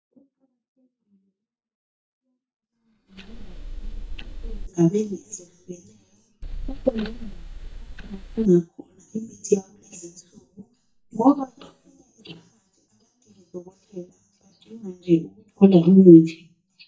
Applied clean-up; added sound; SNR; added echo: neural mask model DeepFilterNet 3.